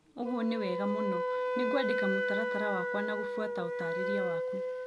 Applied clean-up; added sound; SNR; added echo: none; Wind instrument, woodwind instrument; -3 dB; none.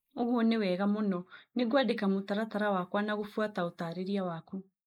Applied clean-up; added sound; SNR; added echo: neural mask model Resemble Enhance denoiser.